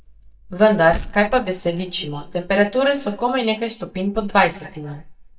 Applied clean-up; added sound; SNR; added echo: neural mask model DeepFilterNet 3.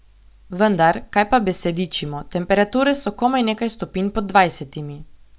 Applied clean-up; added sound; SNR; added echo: none; none; none; none.